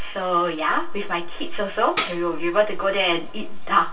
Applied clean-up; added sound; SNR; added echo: none; Tambourine; 11 dB; reverberation time 0.2 s.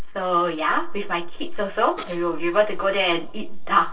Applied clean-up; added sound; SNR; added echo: neural separator model SepFormer DNS4.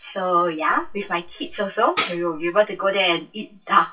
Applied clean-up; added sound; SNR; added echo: classical method WPE with log-MMSE.